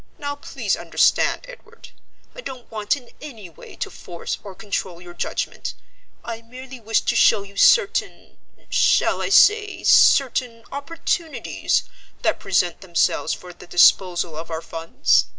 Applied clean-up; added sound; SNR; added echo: none; none; none; none.